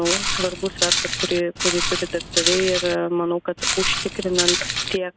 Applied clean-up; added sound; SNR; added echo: none; Walk, footsteps; -1 dB; none.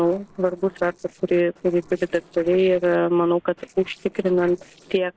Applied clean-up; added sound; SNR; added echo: neural separator model SepFormer DNS4.